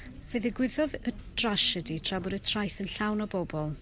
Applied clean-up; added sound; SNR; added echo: none; none; none; none.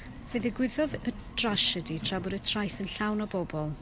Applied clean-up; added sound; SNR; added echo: none; Car; 15 dB; none.